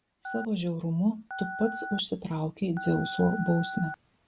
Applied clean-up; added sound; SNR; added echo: none; Telephone; 9 dB; none.